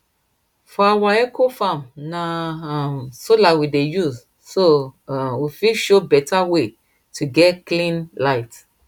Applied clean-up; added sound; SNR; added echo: none; none; none; none.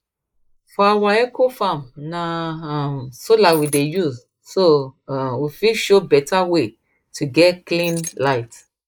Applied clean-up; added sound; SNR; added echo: neural mask model Resemble Enhance denoiser.